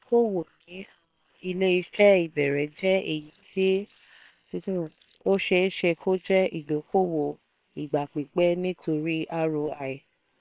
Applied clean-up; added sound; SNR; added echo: neural separator model SepFormer WHAM!.